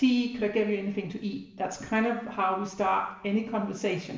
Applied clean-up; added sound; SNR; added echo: none; none; none; reverberation time 0.8 s.